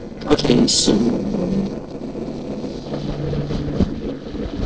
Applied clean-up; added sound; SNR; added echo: neural separator model SepFormer DNS4.